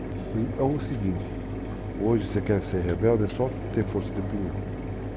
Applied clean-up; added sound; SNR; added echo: none; Mechanisms; 4 dB; none.